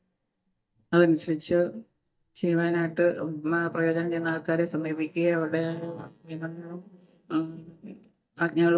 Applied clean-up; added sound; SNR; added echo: neural mask model DeepFilterNet 3.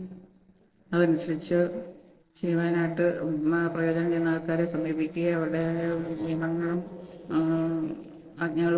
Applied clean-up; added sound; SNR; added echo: neural separator model SepFormer DNS4.